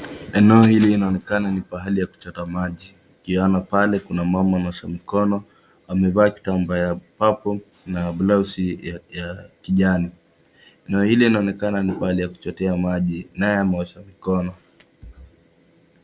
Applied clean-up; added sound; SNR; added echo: none; none; none; none.